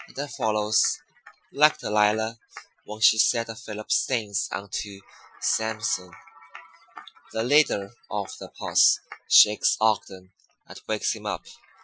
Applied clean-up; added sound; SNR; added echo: classical method Wiener filter.